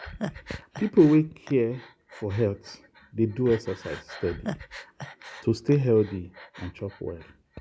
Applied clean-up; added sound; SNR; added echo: none; Breathing; 15 dB; none.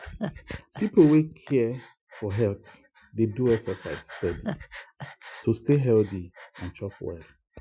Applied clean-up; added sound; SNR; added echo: classical method Wiener filter.